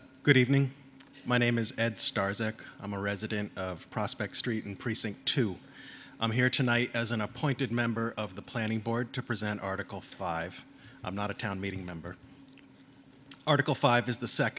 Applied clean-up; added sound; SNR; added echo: none; none; none; none.